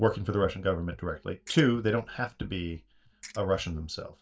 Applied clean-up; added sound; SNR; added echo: neural mask model DeepFilterNet 3.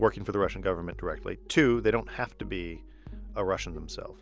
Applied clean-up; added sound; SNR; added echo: none; none; none; none.